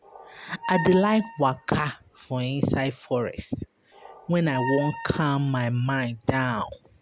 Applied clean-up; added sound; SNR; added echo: none; Squeak; 12 dB; none.